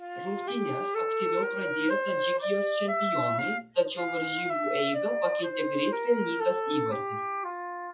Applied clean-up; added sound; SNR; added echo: classical method WPE with log-MMSE.